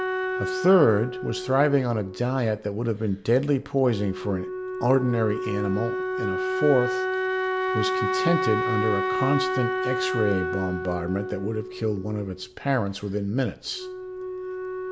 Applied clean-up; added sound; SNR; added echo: none; Wind instrument, woodwind instrument; 3 dB; none.